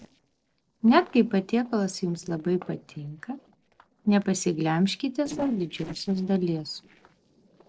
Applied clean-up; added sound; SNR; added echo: neural separator model SepFormer DNS4.